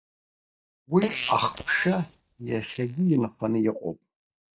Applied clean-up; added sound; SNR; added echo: neural mask model DeepFilterNet 3.